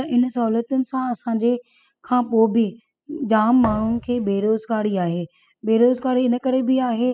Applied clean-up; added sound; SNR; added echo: classical method spectral subtraction.